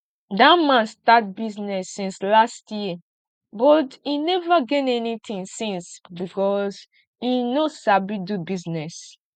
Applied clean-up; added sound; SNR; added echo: none; none; none; none.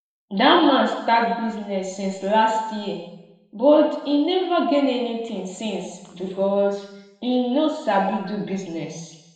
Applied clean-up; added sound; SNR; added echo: none; none; none; reverberation time 1.0 s.